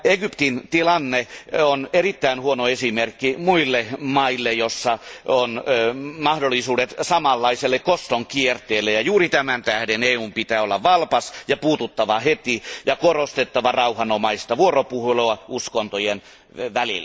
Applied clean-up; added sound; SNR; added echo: none; none; none; none.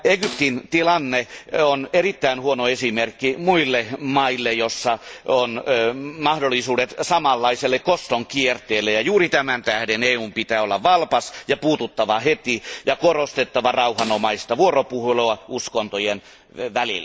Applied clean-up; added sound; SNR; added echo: none; Snare drum; 15 dB; none.